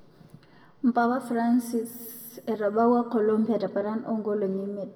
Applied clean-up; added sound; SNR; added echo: none; none; none; reverberation time 1.2 s.